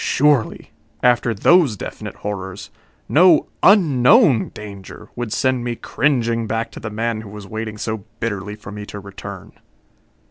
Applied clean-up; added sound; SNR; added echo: none; none; none; none.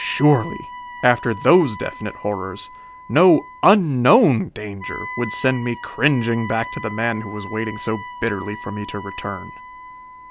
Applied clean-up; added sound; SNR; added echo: none; Wind instrument, woodwind instrument; 15 dB; none.